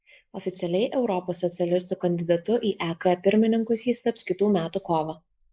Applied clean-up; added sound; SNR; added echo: neural mask model Resemble Enhance denoiser.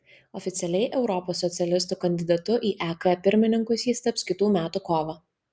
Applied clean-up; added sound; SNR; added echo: none; none; none; none.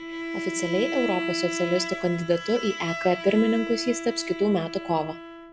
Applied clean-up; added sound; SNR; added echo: none; Bowed string instrument; 7 dB; none.